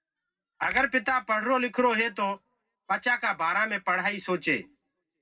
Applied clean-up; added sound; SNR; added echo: neural separator model SepFormer DNS4.